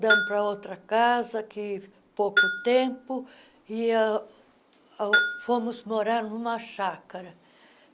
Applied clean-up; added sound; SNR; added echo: none; Bell; 2 dB; none.